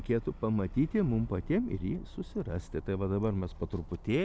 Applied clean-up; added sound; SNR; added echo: none; none; none; none.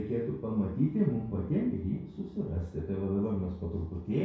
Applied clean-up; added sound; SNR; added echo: none; none; none; reverberation time 0.6 s.